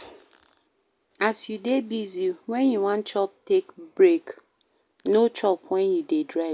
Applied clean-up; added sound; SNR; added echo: none; none; none; none.